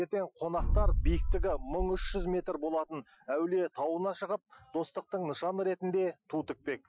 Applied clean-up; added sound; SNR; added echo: classical method Wiener filter.